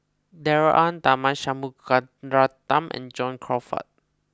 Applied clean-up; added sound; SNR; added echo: none; none; none; none.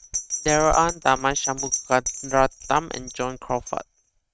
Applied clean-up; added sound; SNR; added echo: neural mask model RNNoise.